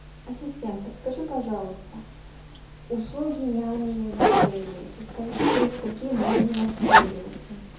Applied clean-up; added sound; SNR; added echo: none; Zipper (clothing); -4 dB; reverberation time 0.5 s.